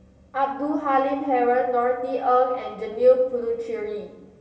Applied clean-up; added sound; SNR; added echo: none; none; none; reverberation time 1.1 s.